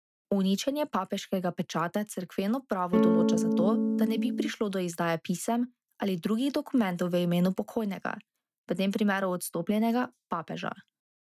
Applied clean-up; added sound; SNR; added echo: neural mask model RNNoise.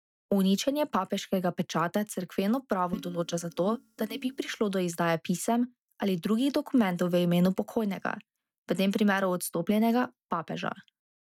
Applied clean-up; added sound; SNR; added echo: neural mask model DeepFilterNet 3.